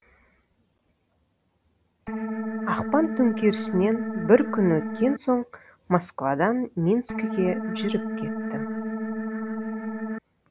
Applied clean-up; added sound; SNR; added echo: none; Organ; 3 dB; none.